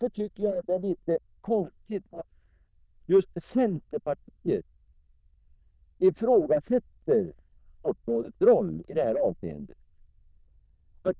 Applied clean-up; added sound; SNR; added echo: neural diffusion model UNIVERSE++.